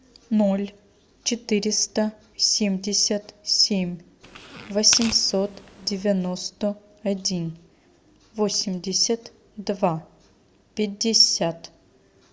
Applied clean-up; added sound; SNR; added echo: none; Tearing; 11 dB; none.